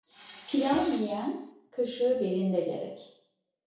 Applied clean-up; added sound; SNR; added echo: none; Tools; 14 dB; reverberation time 0.6 s.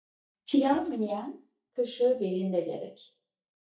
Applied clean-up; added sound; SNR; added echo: neural mask model DeepFilterNet 3.